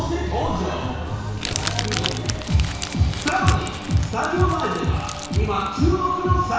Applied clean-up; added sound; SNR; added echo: none; Crumpling, crinkling; 11 dB; reverberation time 1.1 s.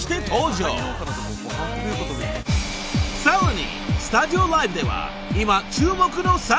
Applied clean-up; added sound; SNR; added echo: none; none; none; none.